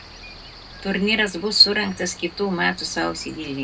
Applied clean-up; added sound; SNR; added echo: none; Cricket; 18 dB; reverberation time 0.2 s.